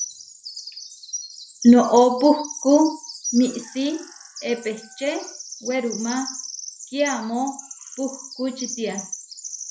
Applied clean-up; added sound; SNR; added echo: none; Bird vocalization, bird call, bird song; 13 dB; none.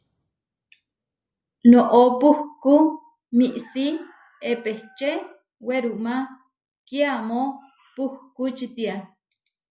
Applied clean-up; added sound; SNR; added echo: none; none; none; none.